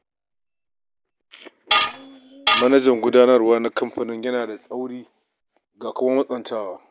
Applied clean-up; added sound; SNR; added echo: none; Tools; -1 dB; none.